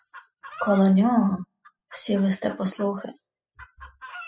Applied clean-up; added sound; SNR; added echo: classical method spectral subtraction.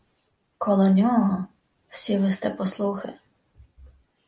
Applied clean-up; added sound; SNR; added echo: none; none; none; none.